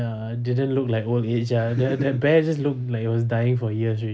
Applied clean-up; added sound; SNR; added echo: none; none; none; none.